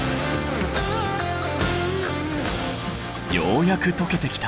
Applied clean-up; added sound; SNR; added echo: none; none; none; none.